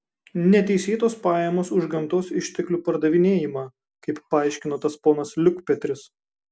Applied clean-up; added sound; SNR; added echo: none; none; none; none.